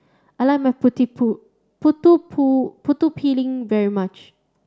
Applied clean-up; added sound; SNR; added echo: none; none; none; none.